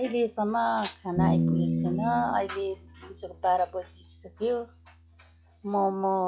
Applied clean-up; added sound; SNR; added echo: classical method log-MMSE.